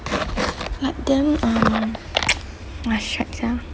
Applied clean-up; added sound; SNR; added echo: none; none; none; none.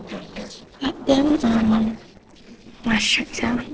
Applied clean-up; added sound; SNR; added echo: neural separator model SepFormer DNS4.